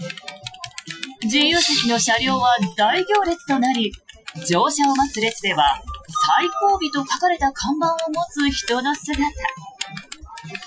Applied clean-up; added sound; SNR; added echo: classical method Wiener filter.